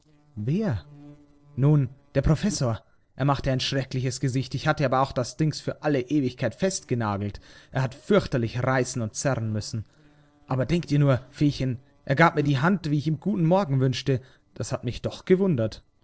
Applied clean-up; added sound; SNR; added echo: neural separator model SepFormer DNS4.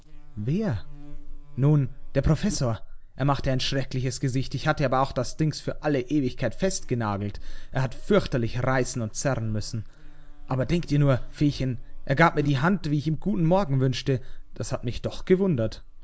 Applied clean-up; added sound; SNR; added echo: none; Buzz; 8 dB; none.